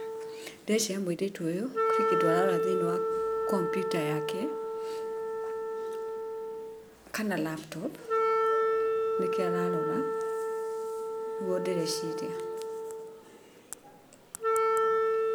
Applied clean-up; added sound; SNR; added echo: none; Wind instrument, woodwind instrument; -5 dB; none.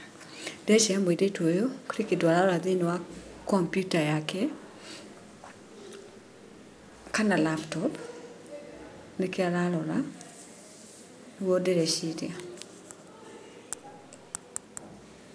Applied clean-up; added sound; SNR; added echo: none; none; none; none.